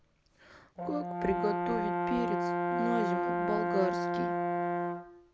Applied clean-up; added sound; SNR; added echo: none; Brass instrument; -4 dB; none.